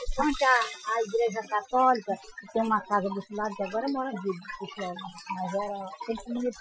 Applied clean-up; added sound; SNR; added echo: classical method Wiener filter.